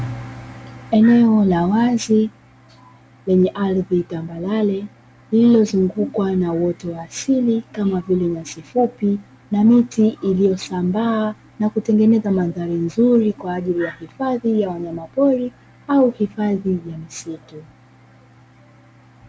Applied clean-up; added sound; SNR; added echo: none; none; none; none.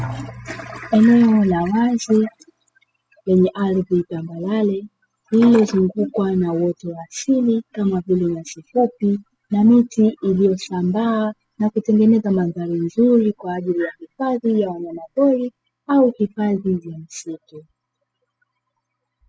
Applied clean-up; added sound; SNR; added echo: classical method spectral subtraction.